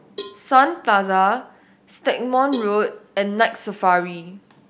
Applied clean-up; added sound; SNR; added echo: none; Cowbell; 18 dB; none.